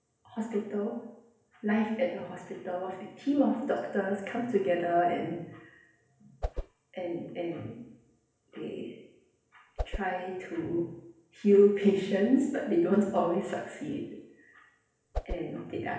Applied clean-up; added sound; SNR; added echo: none; Whoosh, swoosh, swish; 5 dB; reverberation time 0.8 s.